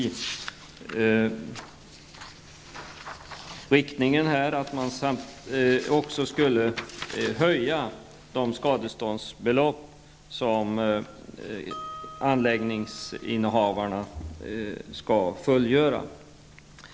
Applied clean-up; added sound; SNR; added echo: none; Harp; 17 dB; none.